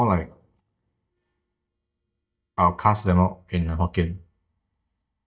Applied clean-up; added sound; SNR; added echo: neural mask model DeepFilterNet 3.